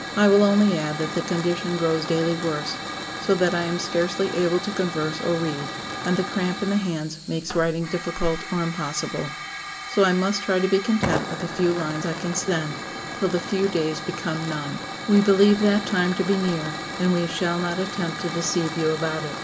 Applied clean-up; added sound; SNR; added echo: none; Hiss / Fire; 8 dB; reverberation time 1.4 s.